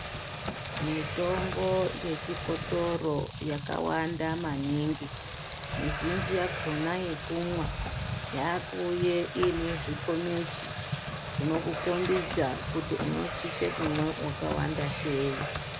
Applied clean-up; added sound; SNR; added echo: none; Domestic sounds, home sounds + Rain; 4 dB; none.